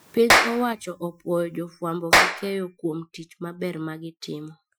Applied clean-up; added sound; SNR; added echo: classical method Wiener filter.